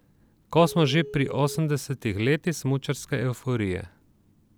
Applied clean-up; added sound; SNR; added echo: none; Telephone; 13 dB; none.